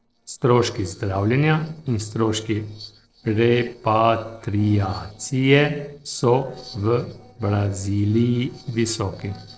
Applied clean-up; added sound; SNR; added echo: neural separator model SepFormer DNS4.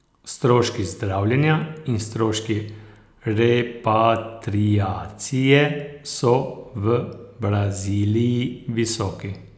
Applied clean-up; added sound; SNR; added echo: none; none; none; none.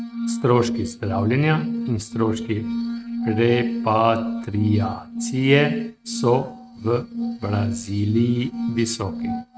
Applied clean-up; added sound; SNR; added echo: neural mask model RNNoise.